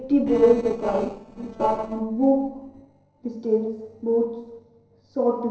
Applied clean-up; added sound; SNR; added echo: neural separator model SepFormer DNS4.